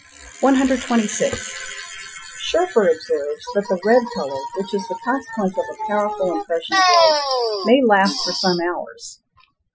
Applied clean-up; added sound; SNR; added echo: classical method Wiener filter.